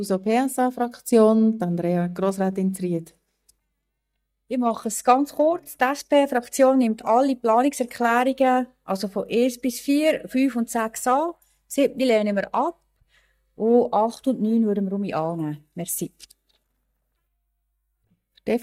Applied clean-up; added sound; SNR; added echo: neural mask model DeepFilterNet 3.